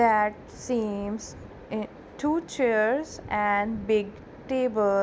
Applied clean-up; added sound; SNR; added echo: none; none; none; none.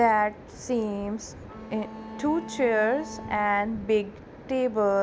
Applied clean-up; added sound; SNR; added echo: none; Bowed string instrument; 14 dB; none.